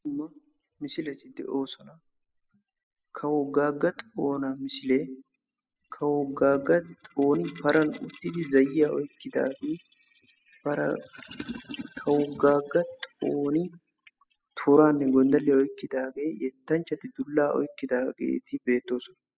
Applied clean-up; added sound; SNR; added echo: classical method spectral subtraction.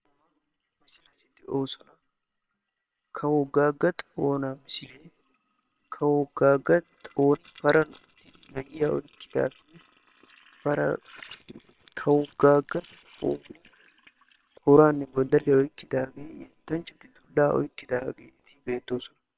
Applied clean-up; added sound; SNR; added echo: neural separator model SepFormer WHAM!.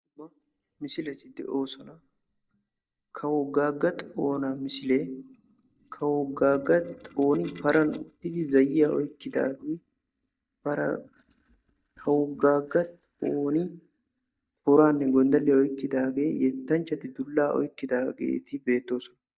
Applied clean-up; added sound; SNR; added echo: neural mask model DeepFilterNet 3.